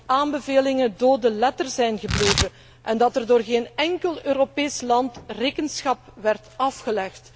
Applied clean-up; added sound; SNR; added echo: none; Tearing; 11 dB; none.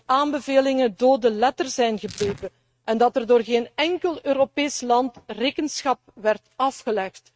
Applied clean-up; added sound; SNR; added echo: neural mask model RNNoise.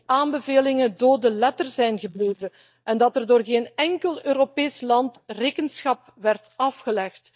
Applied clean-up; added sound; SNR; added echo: neural mask model DeepFilterNet 3.